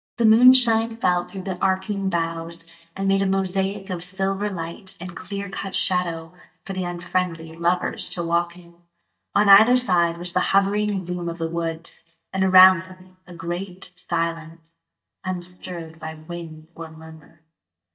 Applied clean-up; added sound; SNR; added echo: neural mask model DeepFilterNet 3.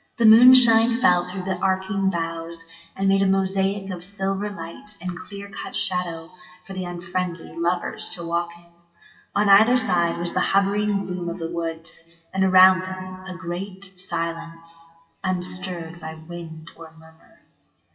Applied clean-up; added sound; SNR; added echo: classical method WPE with log-MMSE.